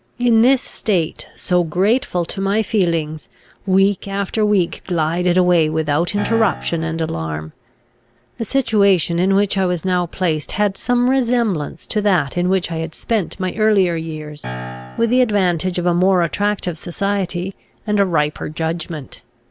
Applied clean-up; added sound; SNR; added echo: none; Piano; 12 dB; none.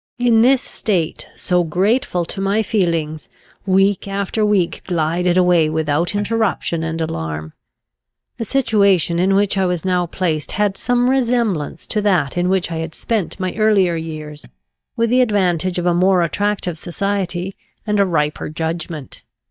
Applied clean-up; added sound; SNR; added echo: neural mask model DeepFilterNet 3.